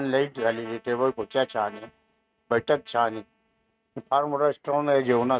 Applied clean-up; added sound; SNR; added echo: neural mask model RNNoise.